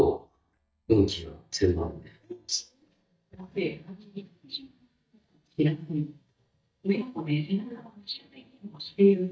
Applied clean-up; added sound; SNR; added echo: neural mask model DeepFilterNet 3.